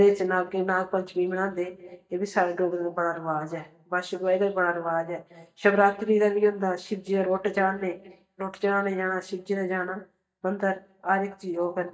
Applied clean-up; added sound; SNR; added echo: neural mask model DeepFilterNet 3.